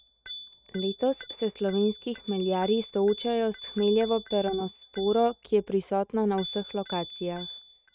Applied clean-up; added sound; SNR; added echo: neural mask model RNNoise.